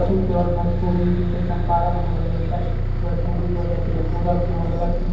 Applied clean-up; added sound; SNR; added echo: none; Bus; -3 dB; reverberation time 0.9 s.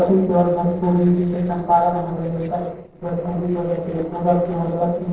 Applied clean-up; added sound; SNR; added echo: neural separator model SepFormer DNS4.